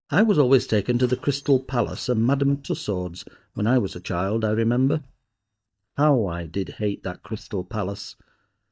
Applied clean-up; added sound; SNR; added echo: neural mask model DeepFilterNet 3.